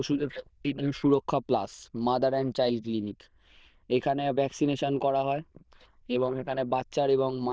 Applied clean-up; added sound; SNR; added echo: neural diffusion model UNIVERSE++.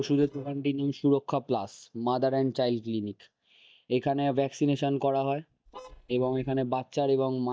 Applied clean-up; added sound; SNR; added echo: neural mask model DeepFilterNet 3.